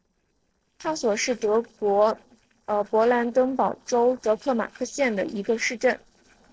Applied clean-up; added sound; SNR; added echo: neural separator model SepFormer DNS4.